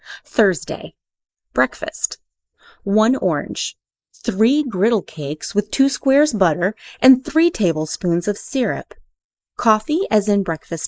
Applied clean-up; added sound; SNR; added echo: neural mask model Resemble Enhance denoiser.